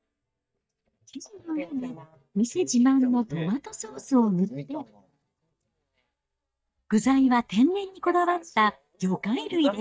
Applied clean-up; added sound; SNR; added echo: neural mask model DeepFilterNet 3.